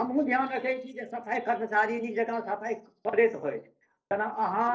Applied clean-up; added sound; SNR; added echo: neural separator model SepFormer DNS4.